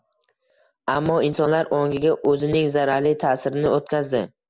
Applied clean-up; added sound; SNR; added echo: none; none; none; none.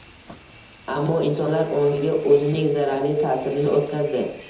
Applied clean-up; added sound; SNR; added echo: none; Rain / Train; 14 dB; reverberation time 0.9 s.